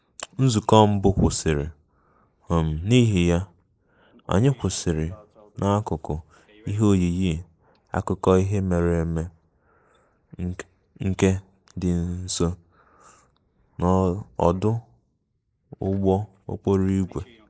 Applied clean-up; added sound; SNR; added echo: neural mask model Resemble Enhance denoiser.